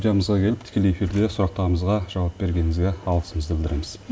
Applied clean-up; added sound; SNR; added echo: none; none; none; none.